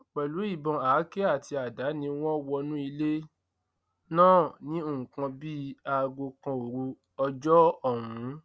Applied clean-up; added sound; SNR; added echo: none; none; none; none.